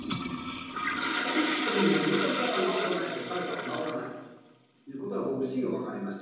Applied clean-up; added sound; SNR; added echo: none; Toilet flush; 2 dB; reverberation time 1.3 s.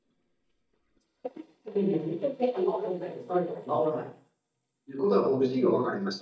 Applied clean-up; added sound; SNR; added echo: neural mask model DeepFilterNet 3.